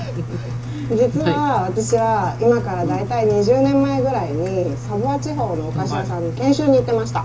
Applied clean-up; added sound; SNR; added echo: none; Engine; 7 dB; reverberation time 0.2 s.